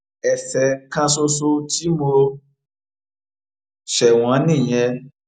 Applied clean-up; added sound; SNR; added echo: none; none; none; none.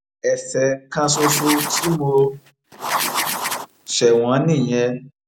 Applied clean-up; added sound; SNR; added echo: none; Writing; 5 dB; none.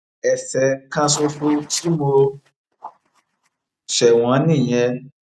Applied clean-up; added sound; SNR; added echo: neural mask model RNNoise.